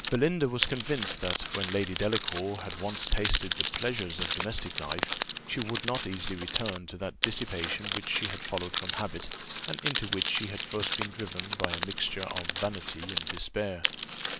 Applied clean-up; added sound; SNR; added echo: none; Crackle; -2 dB; none.